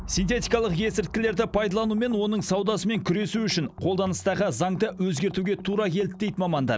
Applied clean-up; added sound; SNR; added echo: none; none; none; none.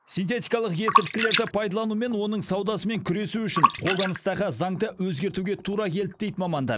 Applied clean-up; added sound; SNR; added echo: neural mask model Resemble Enhance denoiser.